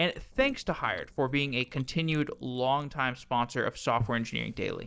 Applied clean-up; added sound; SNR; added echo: neural separator model SepFormer DNS4.